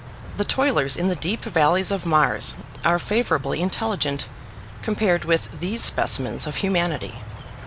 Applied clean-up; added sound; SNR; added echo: none; Insect; 14 dB; none.